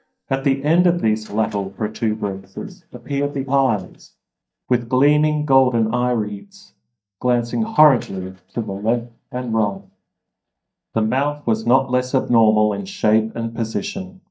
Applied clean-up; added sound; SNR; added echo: neural mask model DeepFilterNet 3.